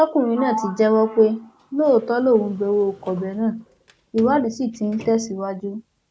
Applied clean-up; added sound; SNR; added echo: none; Sliding door; 17 dB; none.